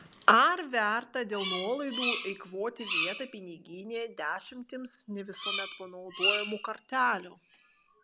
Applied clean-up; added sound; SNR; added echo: none; Bird vocalization, bird call, bird song; 5 dB; none.